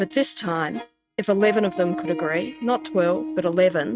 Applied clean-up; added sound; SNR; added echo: neural mask model RNNoise.